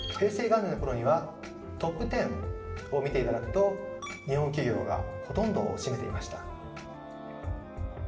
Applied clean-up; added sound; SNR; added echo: none; Wind instrument, woodwind instrument; 14 dB; reverberation time 0.8 s.